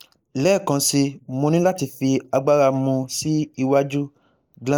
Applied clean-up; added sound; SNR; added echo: neural mask model Resemble Enhance denoiser.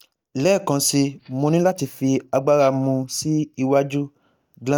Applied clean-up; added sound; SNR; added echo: neural mask model DeepFilterNet 3.